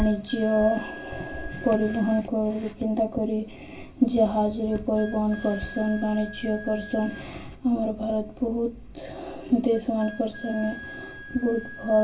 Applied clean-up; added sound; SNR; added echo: none; Wind instrument, woodwind instrument; 18 dB; reverberation time 0.1 s.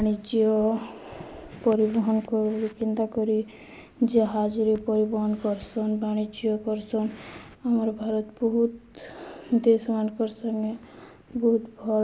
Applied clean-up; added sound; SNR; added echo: none; none; none; none.